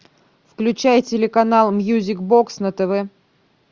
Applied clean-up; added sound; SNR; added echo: none; none; none; none.